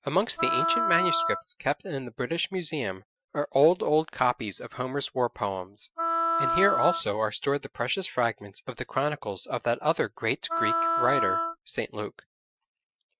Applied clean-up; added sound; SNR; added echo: classical method Wiener filter.